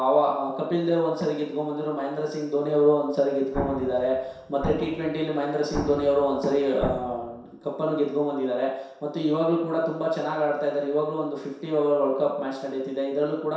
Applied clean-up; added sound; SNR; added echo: none; Explosion; 10 dB; reverberation time 0.7 s.